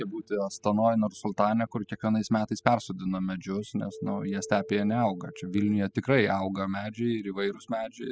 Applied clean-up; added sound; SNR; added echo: classical method spectral subtraction.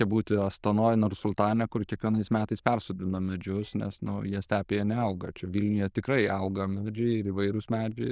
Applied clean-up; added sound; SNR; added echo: neural diffusion model UNIVERSE++.